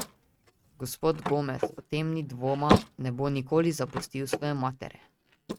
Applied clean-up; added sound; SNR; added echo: neural mask model RNNoise.